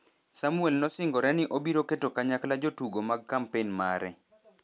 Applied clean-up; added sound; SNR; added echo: none; none; none; none.